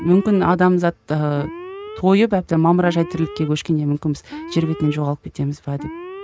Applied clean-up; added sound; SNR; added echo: none; Alarm; 16 dB; none.